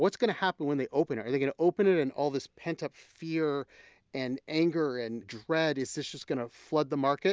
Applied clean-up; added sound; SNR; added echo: none; none; none; none.